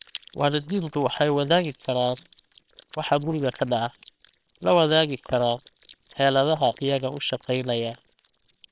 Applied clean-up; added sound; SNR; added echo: neural separator model SepFormer WHAMR!.